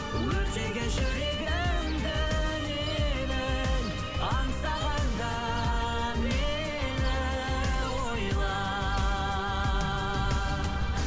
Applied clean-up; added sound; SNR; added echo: none; Gull, seagull / Fowl; 10 dB; none.